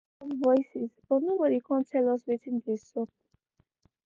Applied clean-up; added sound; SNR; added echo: none; none; none; none.